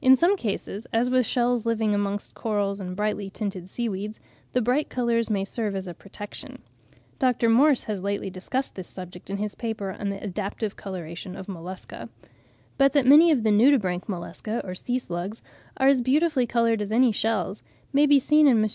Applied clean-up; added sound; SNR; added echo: none; none; none; none.